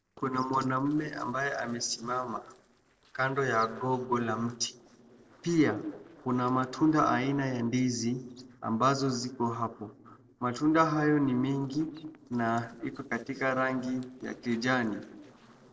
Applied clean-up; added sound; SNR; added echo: neural separator model SepFormer DNS4.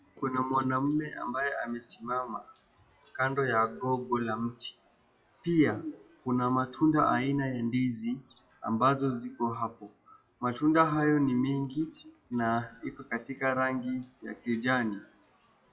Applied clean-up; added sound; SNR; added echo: classical method WPE with log-MMSE.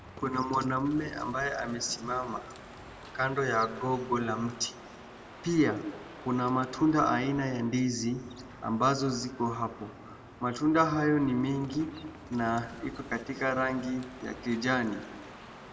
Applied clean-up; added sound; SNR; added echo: none; Crow; 17 dB; reverberation time 0.7 s.